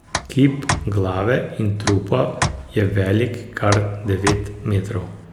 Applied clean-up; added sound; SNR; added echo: none; Tick; 8 dB; none.